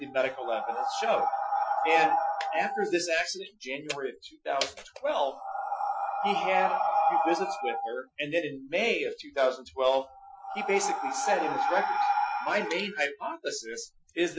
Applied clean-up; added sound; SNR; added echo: classical method Wiener filter.